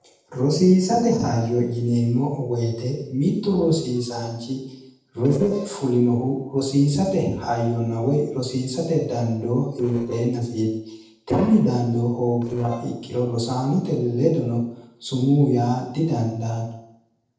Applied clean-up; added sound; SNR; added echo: neural separator model SepFormer DNS4.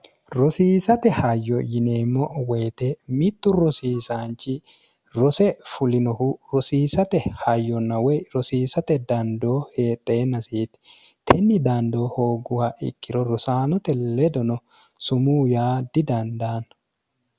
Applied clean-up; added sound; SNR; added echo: none; none; none; none.